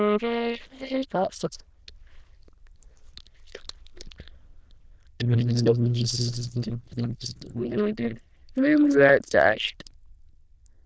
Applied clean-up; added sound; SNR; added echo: neural diffusion model UNIVERSE++.